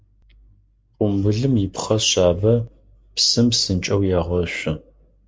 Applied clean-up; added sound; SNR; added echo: none; none; none; none.